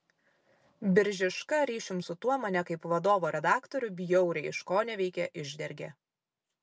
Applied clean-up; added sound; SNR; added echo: none; none; none; none.